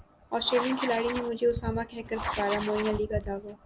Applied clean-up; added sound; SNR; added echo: none; Writing; 8 dB; none.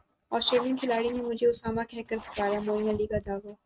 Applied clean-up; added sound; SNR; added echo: neural mask model RNNoise.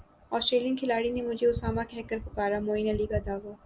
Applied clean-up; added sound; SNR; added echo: none; none; none; none.